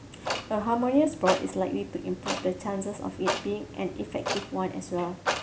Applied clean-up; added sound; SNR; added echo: none; Clock; 6 dB; none.